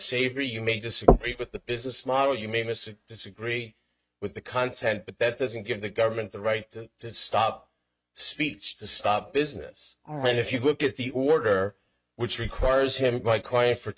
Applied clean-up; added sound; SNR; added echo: neural mask model RNNoise.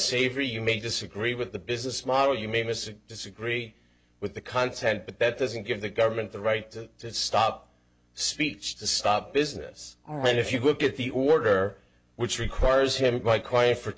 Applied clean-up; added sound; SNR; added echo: none; none; none; none.